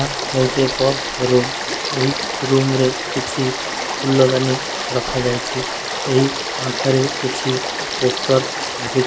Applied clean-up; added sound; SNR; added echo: none; Stream / Frog; 4 dB; none.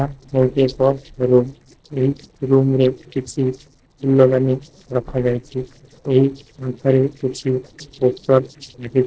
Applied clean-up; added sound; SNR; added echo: neural separator model SepFormer DNS4.